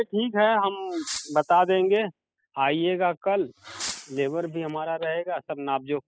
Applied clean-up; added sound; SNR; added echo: classical method spectral subtraction.